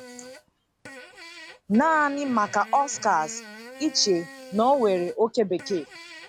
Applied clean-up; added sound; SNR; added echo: none; Fart; 18 dB; none.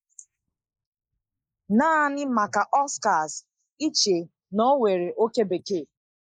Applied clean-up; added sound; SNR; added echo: neural mask model Resemble Enhance denoiser.